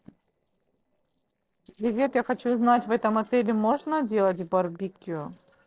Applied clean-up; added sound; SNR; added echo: neural separator model SepFormer DNS4.